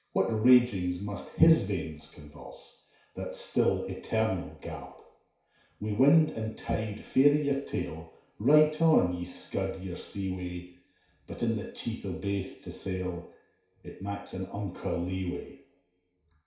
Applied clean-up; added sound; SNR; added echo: none; none; none; reverberation time 0.6 s.